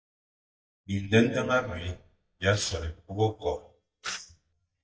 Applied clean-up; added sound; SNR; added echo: neural mask model DeepFilterNet 3.